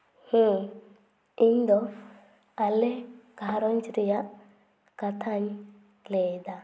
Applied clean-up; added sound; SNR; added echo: none; none; none; none.